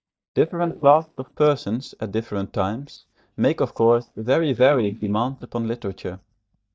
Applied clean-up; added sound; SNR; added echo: neural mask model DeepFilterNet 3.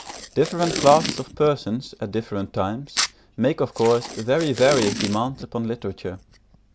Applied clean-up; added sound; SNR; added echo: none; Packing tape, duct tape; 9 dB; none.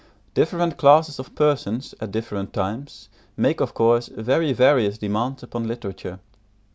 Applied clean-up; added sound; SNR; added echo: none; none; none; none.